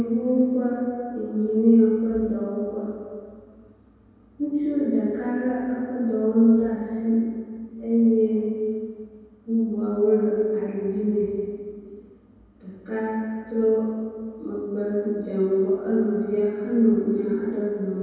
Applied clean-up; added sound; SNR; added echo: none; none; none; reverberation time 2.2 s.